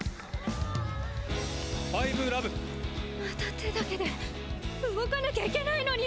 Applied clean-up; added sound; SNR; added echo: none; Snare drum; 19 dB; none.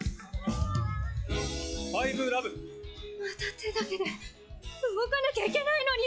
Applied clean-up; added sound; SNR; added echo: classical method log-MMSE.